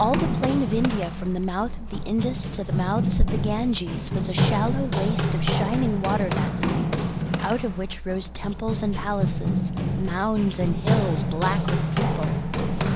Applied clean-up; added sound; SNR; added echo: none; Run; -1 dB; none.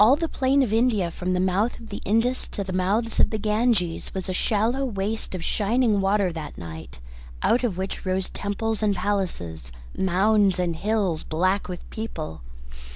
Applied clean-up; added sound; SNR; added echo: none; none; none; none.